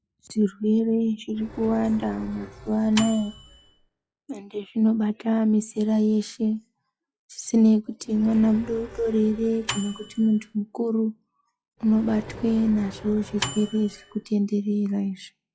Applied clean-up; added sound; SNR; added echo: classical method log-MMSE.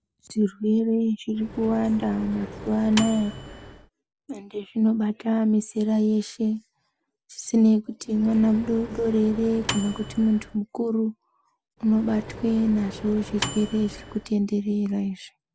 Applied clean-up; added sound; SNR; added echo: none; Microwave oven; 12 dB; none.